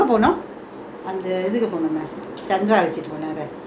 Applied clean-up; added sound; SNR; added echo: none; none; none; none.